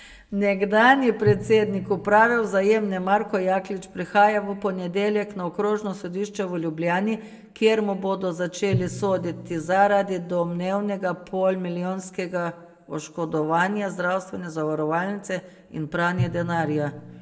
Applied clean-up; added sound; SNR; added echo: none; Drum; 15 dB; reverberation time 0.5 s.